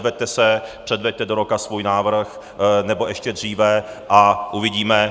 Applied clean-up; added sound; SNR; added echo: none; none; none; none.